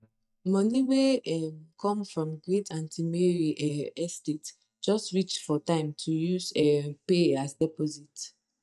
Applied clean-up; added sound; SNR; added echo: neural mask model DeepFilterNet 3.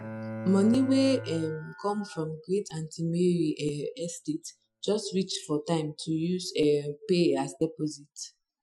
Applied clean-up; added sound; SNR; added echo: classical method Wiener filter.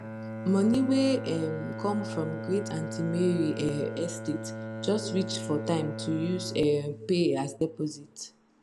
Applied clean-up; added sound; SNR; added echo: none; Bowed string instrument; 8 dB; none.